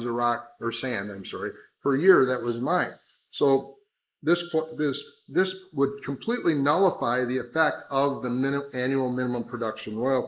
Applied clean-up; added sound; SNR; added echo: neural mask model Resemble Enhance denoiser.